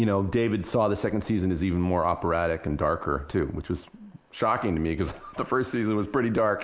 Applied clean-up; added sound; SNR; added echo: none; none; none; none.